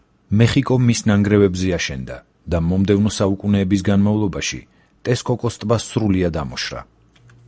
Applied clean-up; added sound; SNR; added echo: none; none; none; none.